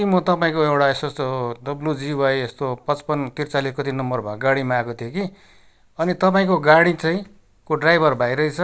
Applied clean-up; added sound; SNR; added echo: none; none; none; none.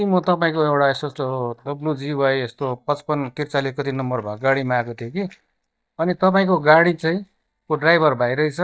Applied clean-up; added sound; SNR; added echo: neural mask model DeepFilterNet 3.